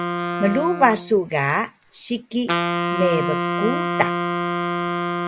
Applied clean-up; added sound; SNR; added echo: none; Wind instrument, woodwind instrument; 1 dB; none.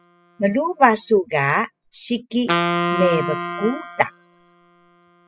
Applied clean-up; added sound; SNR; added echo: classical method spectral subtraction.